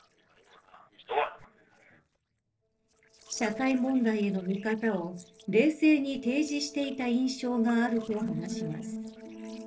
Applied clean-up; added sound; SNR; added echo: neural separator model SepFormer DNS4.